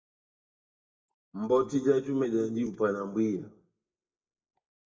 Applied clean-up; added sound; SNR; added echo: neural mask model DeepFilterNet 3.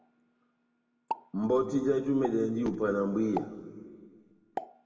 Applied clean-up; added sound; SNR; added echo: none; Explosion; 13 dB; reverberation time 1.8 s.